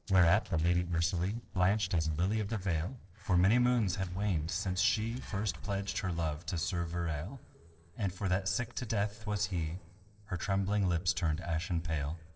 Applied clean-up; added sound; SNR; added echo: neural separator model SepFormer DNS4.